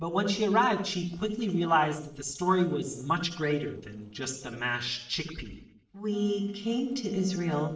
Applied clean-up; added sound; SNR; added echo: neural separator model SepFormer DNS4.